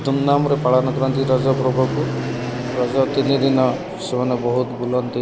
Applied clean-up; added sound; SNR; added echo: none; Fixed-wing aircraft, airplane; 5 dB; none.